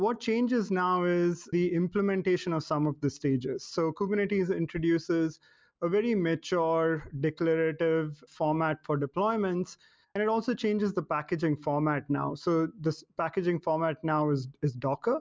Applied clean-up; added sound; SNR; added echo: none; none; none; none.